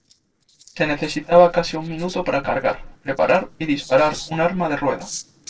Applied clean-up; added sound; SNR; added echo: neural separator model SepFormer DNS4.